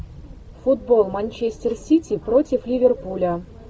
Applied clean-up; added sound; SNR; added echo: none; none; none; none.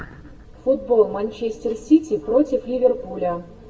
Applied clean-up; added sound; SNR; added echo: none; none; none; reverberation time 0.5 s.